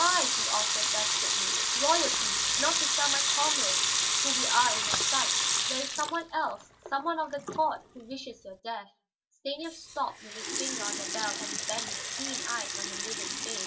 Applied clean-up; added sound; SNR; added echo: none; Sink (filling or washing) / Water tap, faucet / Liquid; -4 dB; reverberation time 0.2 s.